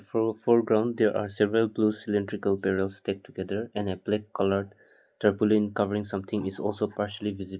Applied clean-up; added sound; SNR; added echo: none; none; none; none.